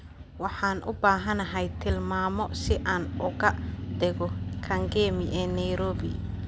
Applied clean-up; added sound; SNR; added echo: none; none; none; none.